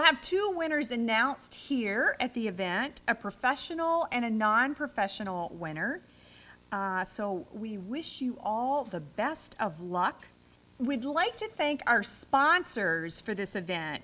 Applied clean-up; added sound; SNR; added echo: none; none; none; none.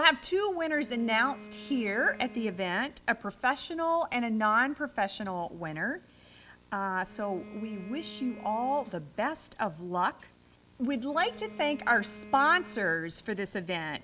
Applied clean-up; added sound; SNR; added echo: none; Bowed string instrument; 18 dB; none.